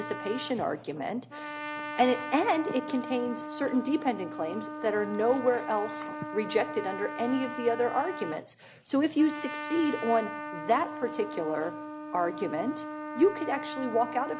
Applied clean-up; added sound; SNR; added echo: none; Trumpet; 9 dB; none.